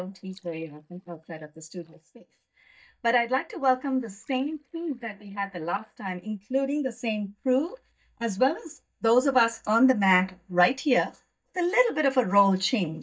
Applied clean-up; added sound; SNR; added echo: neural mask model DeepFilterNet 3.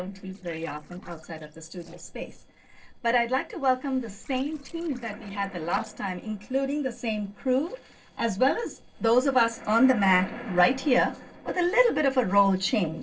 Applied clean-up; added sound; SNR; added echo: neural separator model SepFormer DNS4.